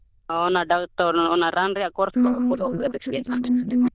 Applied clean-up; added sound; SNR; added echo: neural diffusion model UNIVERSE++.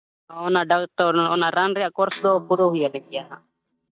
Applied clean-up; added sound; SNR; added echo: neural mask model DeepFilterNet 3.